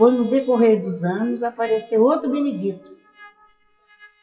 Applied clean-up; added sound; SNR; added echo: classical method WPE with log-MMSE.